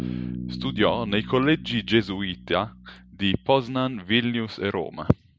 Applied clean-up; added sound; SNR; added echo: none; Bass guitar; 12 dB; none.